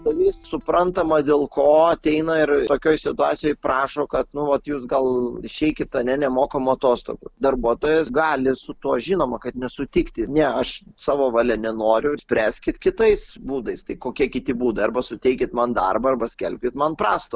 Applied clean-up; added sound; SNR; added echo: none; none; none; none.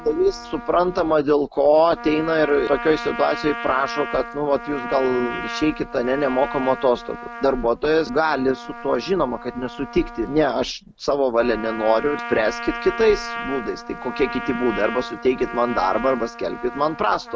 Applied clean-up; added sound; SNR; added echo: none; Trumpet; 11 dB; none.